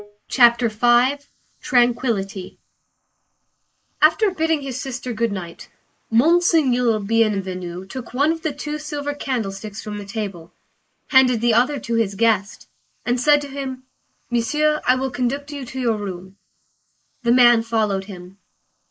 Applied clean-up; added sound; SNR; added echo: neural mask model Resemble Enhance denoiser.